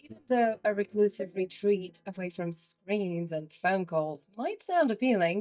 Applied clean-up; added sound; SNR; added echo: neural mask model DeepFilterNet 3.